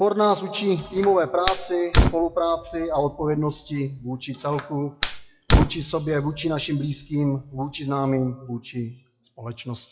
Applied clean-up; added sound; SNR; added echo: classical method WPE with log-MMSE.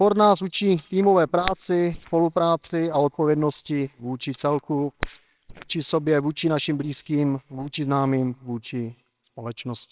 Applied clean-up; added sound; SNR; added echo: neural separator model SepFormer WHAMR!.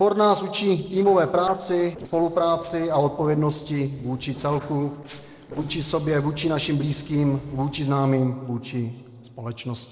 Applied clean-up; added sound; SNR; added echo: neural separator model SepFormer DNS4.